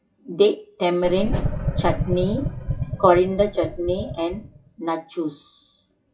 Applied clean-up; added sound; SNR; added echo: classical method WPE with log-MMSE.